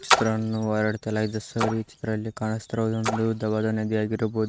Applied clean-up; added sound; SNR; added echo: neural mask model RNNoise.